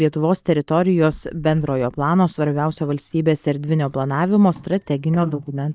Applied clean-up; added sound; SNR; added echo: neural mask model DeepFilterNet 3.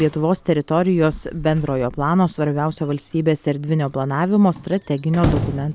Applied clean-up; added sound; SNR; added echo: none; Squeak / Slam / Wood; 11 dB; none.